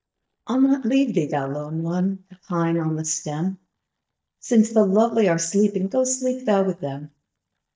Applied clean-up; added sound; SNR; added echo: neural mask model DeepFilterNet 3.